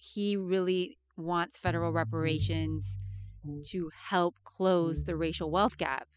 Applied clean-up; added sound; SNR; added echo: classical method spectral subtraction.